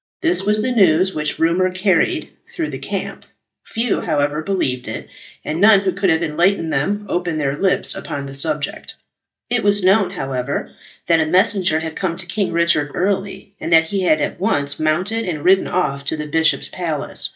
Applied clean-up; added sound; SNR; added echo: neural mask model DeepFilterNet 3.